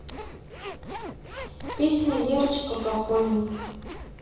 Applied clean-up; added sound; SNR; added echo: none; Zipper (clothing); 13 dB; reverberation time 1.1 s.